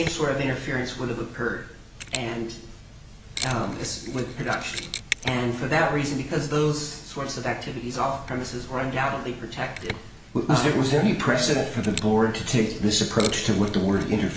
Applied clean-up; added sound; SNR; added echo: none; Mechanisms; 14 dB; reverberation time 0.7 s.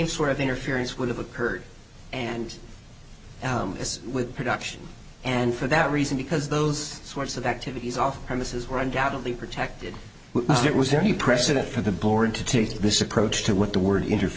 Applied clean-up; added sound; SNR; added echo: none; none; none; none.